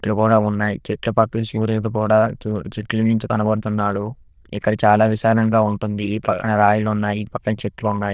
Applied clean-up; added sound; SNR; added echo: neural diffusion model UNIVERSE++.